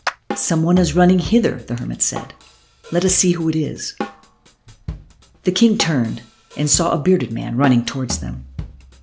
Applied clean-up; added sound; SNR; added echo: none; Drum kit + Clapping; 13 dB; none.